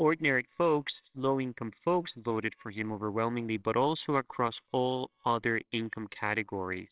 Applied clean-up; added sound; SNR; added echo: neural separator model SepFormer WHAMR!.